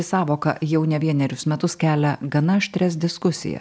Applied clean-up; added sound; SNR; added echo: none; none; none; none.